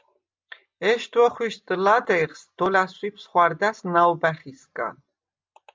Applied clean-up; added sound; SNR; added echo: none; none; none; none.